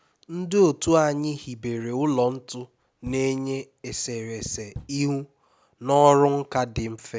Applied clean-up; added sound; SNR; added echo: none; Knock; 20 dB; none.